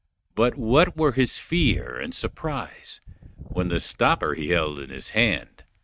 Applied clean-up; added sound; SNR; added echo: neural mask model RNNoise.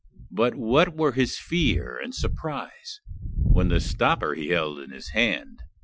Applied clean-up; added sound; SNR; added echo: classical method Wiener filter.